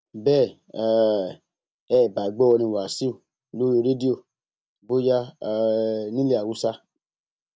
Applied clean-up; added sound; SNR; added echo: none; none; none; none.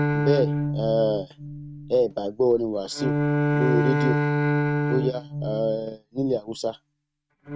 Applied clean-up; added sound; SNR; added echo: neural mask model RNNoise.